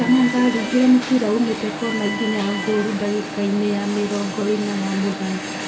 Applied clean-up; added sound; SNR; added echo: none; Alarm; 8 dB; reverberation time 0.3 s.